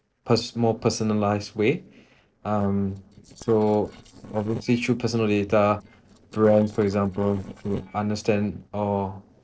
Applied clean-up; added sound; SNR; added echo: neural separator model SepFormer DNS4.